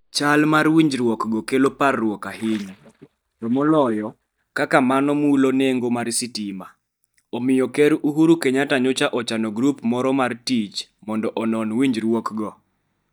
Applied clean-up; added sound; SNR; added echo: neural mask model DeepFilterNet 3.